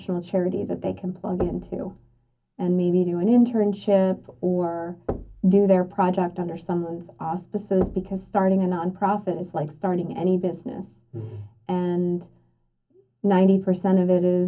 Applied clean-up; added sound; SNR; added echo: none; Knock; 15 dB; reverberation time 0.3 s.